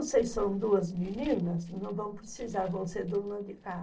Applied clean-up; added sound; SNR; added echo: neural separator model SepFormer DNS4.